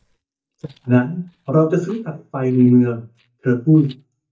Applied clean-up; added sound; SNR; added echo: neural mask model DeepFilterNet 3.